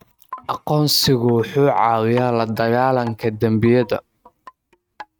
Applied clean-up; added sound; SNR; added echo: neural mask model RNNoise.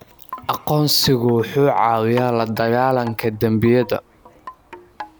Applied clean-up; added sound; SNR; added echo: none; Wind chime; 20 dB; none.